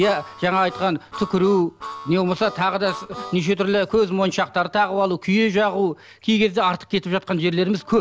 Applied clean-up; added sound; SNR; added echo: none; Harmonica; 15 dB; none.